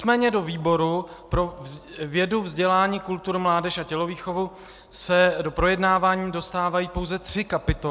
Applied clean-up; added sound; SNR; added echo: none; none; none; none.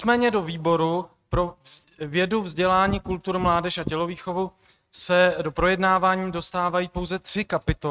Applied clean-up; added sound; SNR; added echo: neural mask model RNNoise.